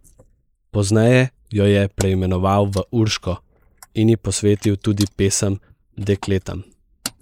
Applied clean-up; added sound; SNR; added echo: neural mask model Resemble Enhance denoiser.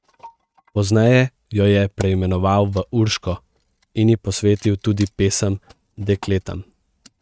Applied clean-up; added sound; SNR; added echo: neural mask model RNNoise.